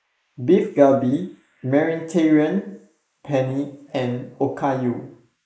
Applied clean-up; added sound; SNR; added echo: neural mask model Resemble Enhance denoiser.